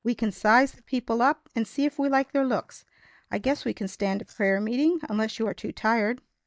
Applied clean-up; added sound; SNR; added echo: neural mask model DeepFilterNet 3.